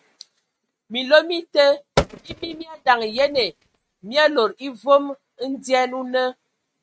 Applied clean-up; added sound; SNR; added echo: neural mask model RNNoise.